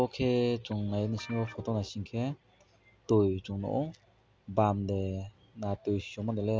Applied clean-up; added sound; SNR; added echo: none; Guitar; 18 dB; none.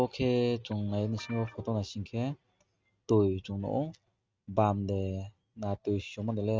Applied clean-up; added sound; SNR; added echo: neural mask model RNNoise.